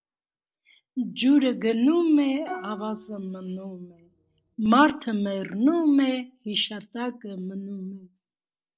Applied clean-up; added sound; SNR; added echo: neural separator model SepFormer DNS4.